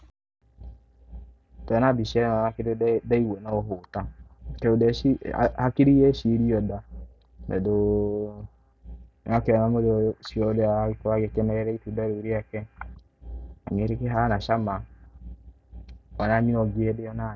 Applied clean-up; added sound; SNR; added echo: none; none; none; none.